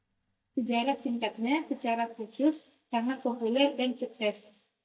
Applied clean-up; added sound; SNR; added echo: neural mask model DeepFilterNet 3.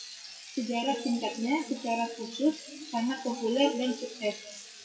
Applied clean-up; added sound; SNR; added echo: classical method WPE with log-MMSE.